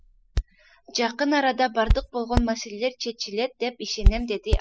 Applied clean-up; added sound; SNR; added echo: classical method spectral subtraction.